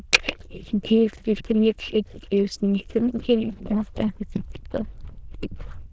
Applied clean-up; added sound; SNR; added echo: neural diffusion model UNIVERSE++.